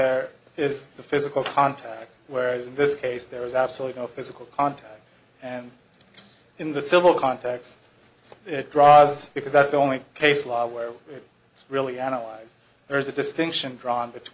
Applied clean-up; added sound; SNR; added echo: none; none; none; none.